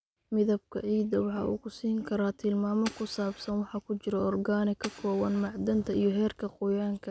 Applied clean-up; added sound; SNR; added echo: none; Fire; 19 dB; none.